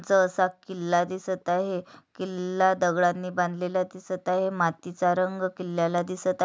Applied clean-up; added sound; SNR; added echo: none; none; none; none.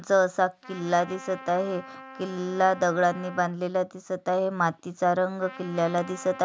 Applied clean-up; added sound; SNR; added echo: none; Trumpet; 19 dB; none.